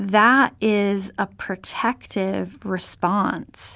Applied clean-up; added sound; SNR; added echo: none; none; none; none.